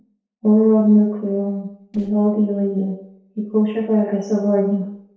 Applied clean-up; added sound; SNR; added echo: neural separator model SepFormer DNS4.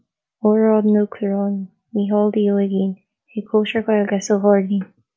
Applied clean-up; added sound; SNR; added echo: none; none; none; none.